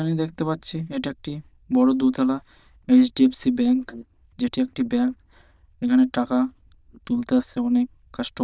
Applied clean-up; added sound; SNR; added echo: neural diffusion model UNIVERSE++.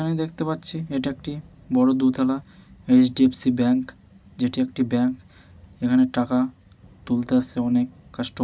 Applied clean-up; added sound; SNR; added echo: none; none; none; none.